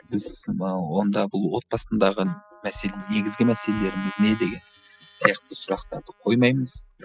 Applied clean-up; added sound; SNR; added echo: classical method spectral subtraction.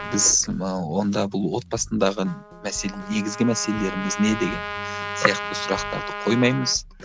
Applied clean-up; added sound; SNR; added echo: none; Trumpet; 10 dB; none.